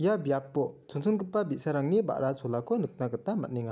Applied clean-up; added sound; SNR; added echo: none; none; none; none.